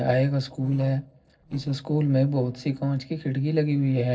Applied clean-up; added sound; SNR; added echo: neural separator model SepFormer DNS4.